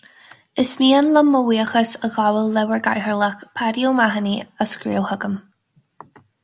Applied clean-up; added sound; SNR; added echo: none; none; none; none.